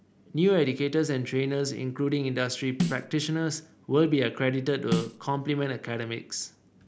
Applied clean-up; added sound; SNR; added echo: none; Snare drum; 6 dB; none.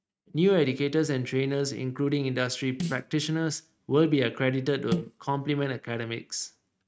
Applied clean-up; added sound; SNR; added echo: neural mask model RNNoise.